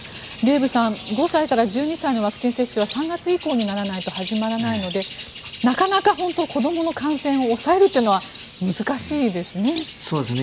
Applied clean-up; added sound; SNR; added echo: none; Bird; 16 dB; none.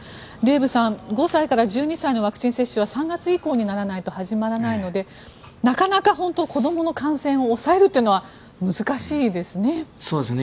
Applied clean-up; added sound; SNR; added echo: none; none; none; none.